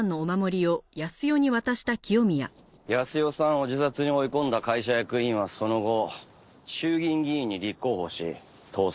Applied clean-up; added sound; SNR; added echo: neural separator model SepFormer DNS4.